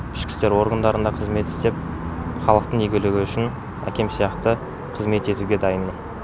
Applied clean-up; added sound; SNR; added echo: none; none; none; none.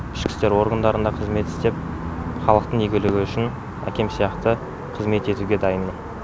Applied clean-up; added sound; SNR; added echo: none; Fireworks; 16 dB; none.